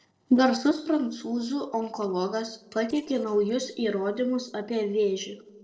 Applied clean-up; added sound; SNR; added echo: neural separator model SepFormer DNS4.